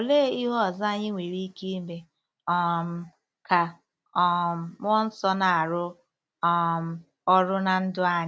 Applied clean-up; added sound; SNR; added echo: none; none; none; none.